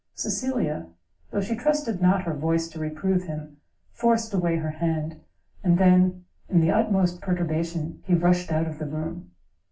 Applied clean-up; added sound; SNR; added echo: none; none; none; reverberation time 0.3 s.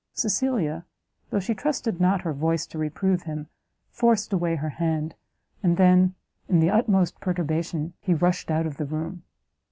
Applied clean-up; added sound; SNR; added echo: none; none; none; none.